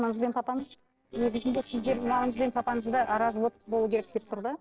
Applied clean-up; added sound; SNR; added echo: neural separator model SepFormer DNS4.